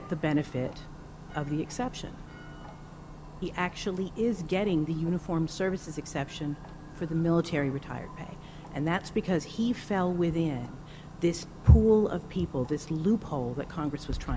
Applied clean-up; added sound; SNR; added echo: none; Clock; 14 dB; none.